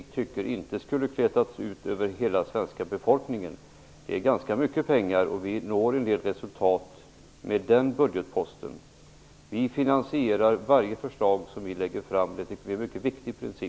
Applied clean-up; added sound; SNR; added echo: none; none; none; none.